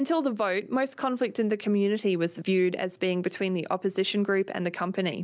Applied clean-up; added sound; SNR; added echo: none; none; none; none.